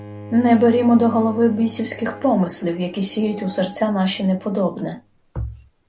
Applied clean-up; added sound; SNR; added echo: none; Bowed string instrument; 18 dB; none.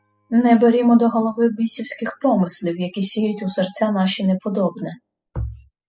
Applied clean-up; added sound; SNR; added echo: classical method spectral subtraction.